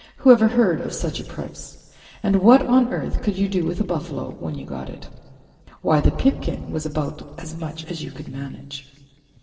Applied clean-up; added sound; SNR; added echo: neural separator model SepFormer DNS4.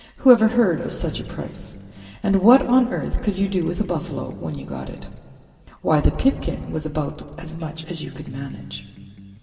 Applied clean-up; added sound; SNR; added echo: none; Electric guitar; 18 dB; reverberation time 2.3 s.